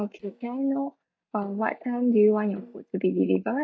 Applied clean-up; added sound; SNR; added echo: neural mask model DeepFilterNet 3.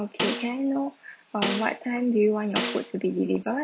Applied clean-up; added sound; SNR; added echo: none; Snare drum; 5 dB; none.